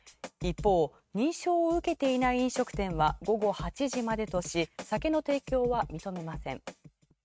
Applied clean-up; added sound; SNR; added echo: neural mask model RNNoise.